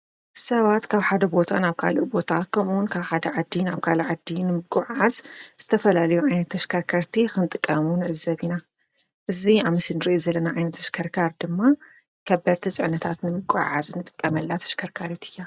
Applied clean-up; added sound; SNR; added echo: none; none; none; none.